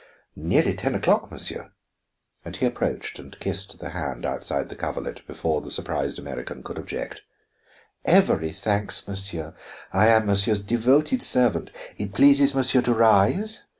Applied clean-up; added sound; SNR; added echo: none; none; none; none.